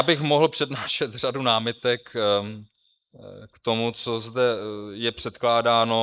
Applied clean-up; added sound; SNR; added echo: neural mask model Resemble Enhance denoiser.